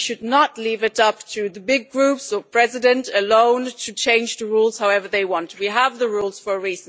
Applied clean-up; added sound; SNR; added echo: none; none; none; none.